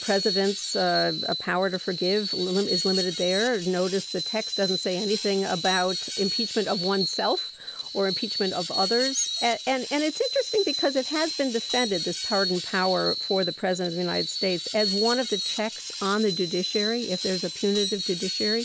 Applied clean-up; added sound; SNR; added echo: none; Screech; 4 dB; none.